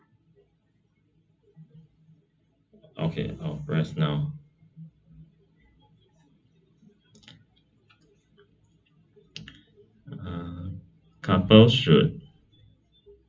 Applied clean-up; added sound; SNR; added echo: none; none; none; reverberation time 0.4 s.